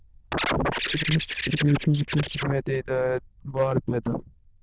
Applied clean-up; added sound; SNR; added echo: neural diffusion model UNIVERSE++.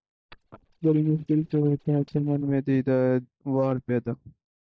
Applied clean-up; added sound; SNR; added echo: neural mask model DeepFilterNet 3.